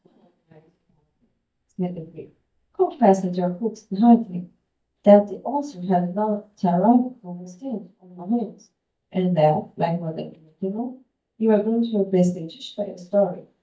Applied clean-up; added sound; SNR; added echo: neural mask model DeepFilterNet 3.